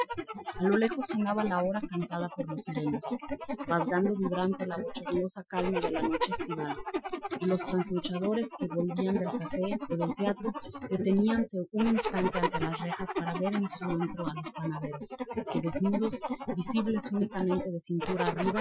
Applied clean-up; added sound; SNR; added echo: classical method Wiener filter.